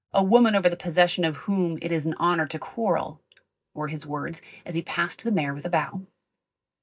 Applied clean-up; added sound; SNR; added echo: neural mask model DeepFilterNet 3.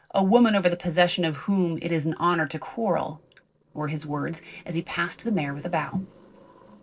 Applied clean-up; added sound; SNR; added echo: neural separator model SepFormer DNS4.